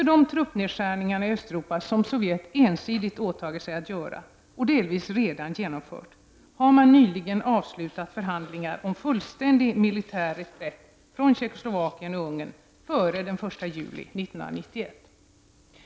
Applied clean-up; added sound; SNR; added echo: none; none; none; none.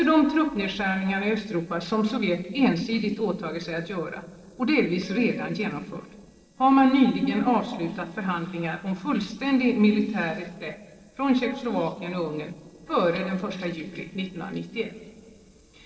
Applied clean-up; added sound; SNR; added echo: neural separator model SepFormer DNS4.